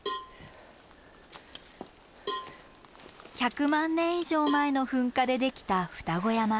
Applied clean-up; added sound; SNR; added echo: none; Cowbell; 12 dB; none.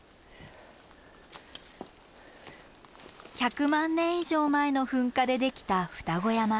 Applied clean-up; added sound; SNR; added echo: none; none; none; none.